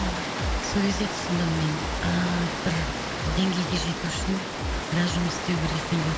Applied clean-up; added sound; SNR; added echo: none; Water; 4 dB; none.